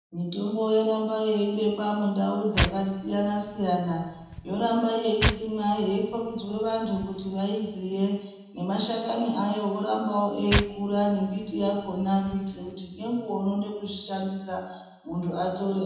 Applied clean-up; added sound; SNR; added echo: none; Tearing; 5 dB; reverberation time 1.0 s.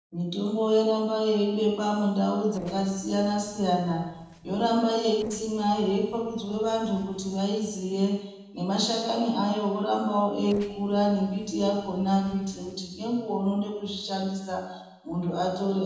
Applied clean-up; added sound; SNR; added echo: neural separator model SepFormer DNS4.